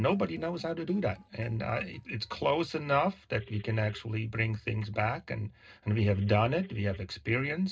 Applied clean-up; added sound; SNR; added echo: neural separator model SepFormer DNS4.